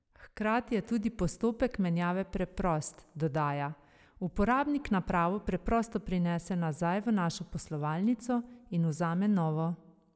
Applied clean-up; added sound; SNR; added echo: none; none; none; none.